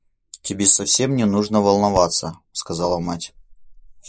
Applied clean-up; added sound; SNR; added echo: neural mask model Resemble Enhance denoiser.